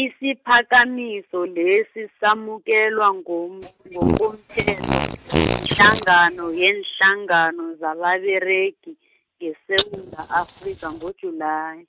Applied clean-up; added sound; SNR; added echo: neural mask model RNNoise.